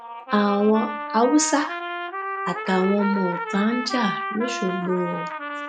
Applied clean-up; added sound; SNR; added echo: classical method log-MMSE.